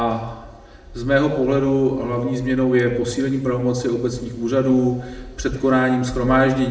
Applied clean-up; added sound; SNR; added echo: none; none; none; reverberation time 0.8 s.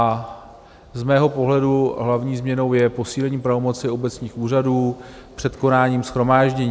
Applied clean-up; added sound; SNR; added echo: none; none; none; none.